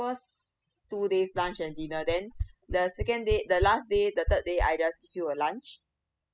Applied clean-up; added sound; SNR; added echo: classical method spectral subtraction.